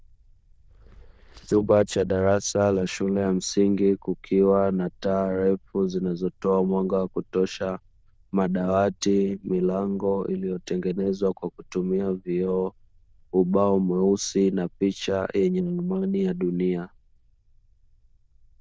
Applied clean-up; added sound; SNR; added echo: neural diffusion model UNIVERSE++.